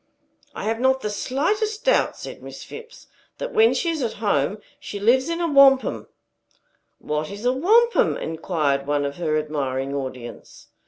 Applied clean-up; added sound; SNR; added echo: none; none; none; none.